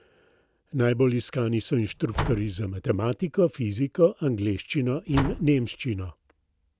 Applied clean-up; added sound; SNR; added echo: none; Slam; 10 dB; none.